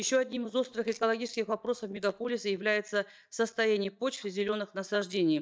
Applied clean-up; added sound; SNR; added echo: neural mask model DeepFilterNet 3.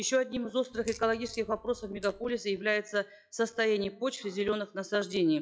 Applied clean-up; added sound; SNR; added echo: classical method log-MMSE.